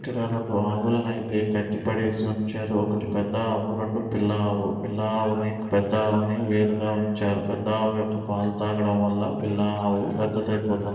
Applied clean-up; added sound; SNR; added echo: neural separator model SepFormer DNS4.